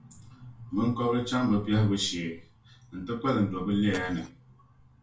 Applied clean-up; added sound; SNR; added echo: none; Glass; 15 dB; reverberation time 0.3 s.